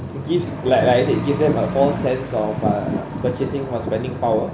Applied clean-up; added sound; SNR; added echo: none; Accelerating, revving, vroom / Truck; 10 dB; none.